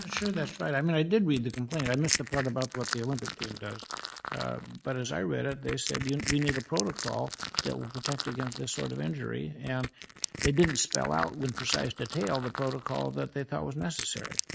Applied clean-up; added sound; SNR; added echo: neural mask model RNNoise.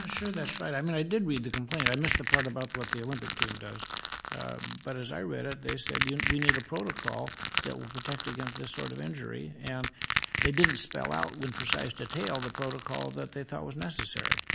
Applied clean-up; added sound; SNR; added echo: none; Crushing; -2 dB; none.